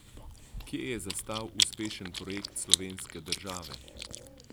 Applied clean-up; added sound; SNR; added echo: none; Chewing, mastication; -4 dB; none.